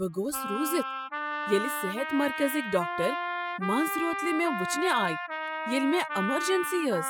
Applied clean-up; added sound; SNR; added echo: classical method spectral subtraction.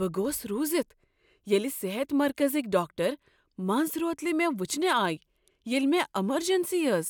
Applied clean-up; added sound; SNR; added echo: none; none; none; none.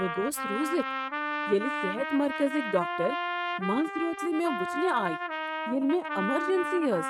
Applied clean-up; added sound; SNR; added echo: neural mask model RNNoise.